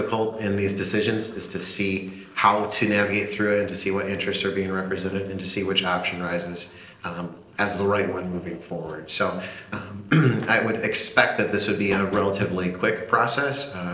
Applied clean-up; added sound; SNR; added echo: neural separator model SepFormer DNS4.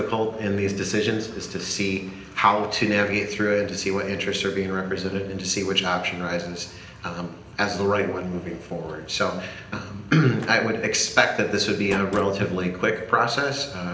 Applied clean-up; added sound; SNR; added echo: none; Slam; 17 dB; reverberation time 0.8 s.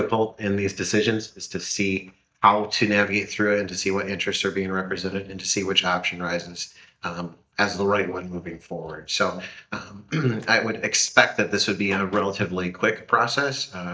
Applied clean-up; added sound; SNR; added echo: neural mask model DeepFilterNet 3.